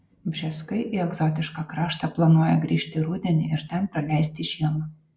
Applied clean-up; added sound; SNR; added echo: none; none; none; none.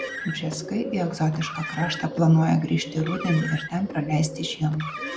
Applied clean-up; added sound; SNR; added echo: none; Bird + Car; 10 dB; none.